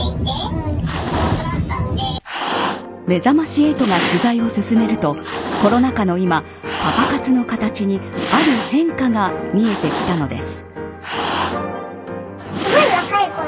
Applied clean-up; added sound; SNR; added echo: none; Cat; 8 dB; none.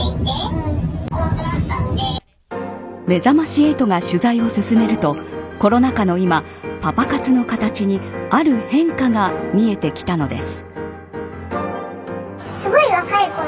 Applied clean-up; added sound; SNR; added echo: none; none; none; none.